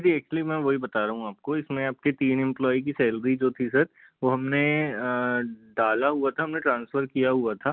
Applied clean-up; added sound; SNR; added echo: none; none; none; none.